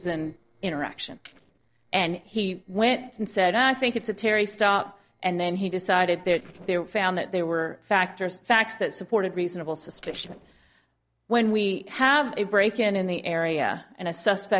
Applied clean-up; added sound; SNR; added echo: neural separator model SepFormer DNS4.